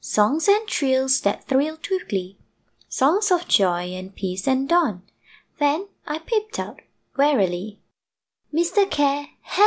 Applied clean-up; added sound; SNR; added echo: none; none; none; none.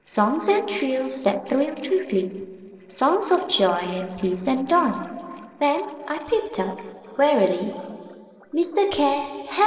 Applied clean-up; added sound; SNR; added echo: neural separator model SepFormer DNS4.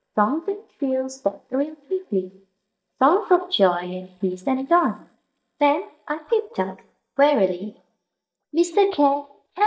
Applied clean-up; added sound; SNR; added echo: neural mask model DeepFilterNet 3.